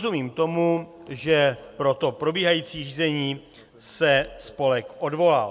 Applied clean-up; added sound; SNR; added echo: none; none; none; none.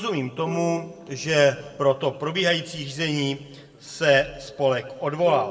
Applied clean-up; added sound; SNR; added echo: none; Bowed string instrument; 19 dB; reverberation time 1.0 s.